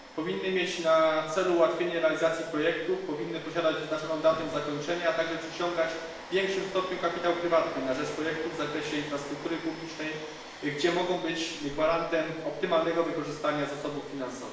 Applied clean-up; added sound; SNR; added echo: none; Domestic sounds, home sounds; 15 dB; reverberation time 0.9 s.